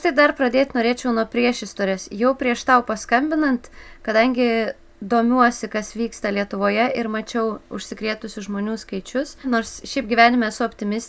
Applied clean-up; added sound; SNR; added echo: none; none; none; none.